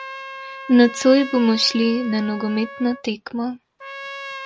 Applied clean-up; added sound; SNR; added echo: none; Trumpet; 15 dB; none.